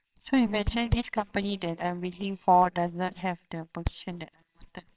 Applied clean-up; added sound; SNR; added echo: neural separator model SepFormer WHAMR!.